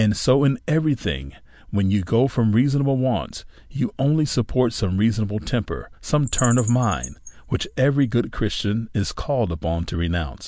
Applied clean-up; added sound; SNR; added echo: none; Bird vocalization, bird call, bird song; 13 dB; none.